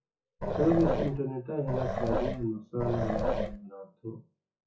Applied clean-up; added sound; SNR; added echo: classical method WPE with log-MMSE.